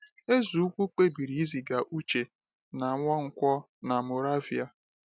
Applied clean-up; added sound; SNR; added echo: none; none; none; none.